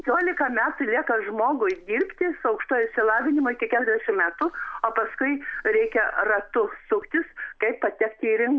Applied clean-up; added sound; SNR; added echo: none; none; none; none.